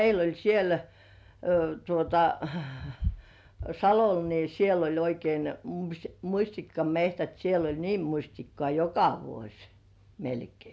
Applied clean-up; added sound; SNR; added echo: none; none; none; none.